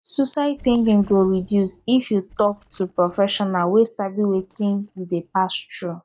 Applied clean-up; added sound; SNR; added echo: neural mask model DeepFilterNet 3.